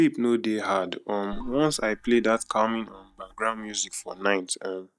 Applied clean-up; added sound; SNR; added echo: neural mask model DeepFilterNet 3.